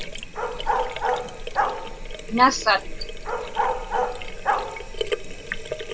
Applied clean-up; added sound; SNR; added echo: none; Bark + Sink (filling or washing); -2 dB; none.